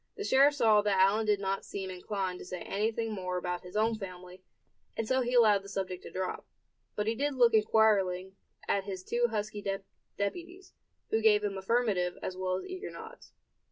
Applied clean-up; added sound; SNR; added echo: none; none; none; none.